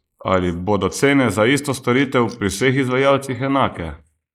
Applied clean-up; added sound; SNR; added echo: neural mask model Resemble Enhance denoiser.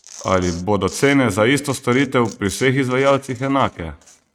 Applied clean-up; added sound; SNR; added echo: neural mask model RNNoise.